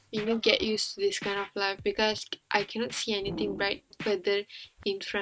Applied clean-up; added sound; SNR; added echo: neural mask model RNNoise.